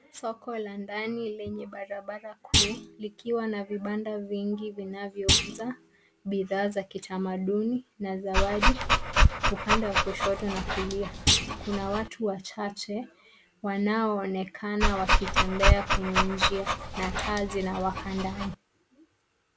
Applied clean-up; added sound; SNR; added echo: none; Thump, thud + Dog; -5 dB; none.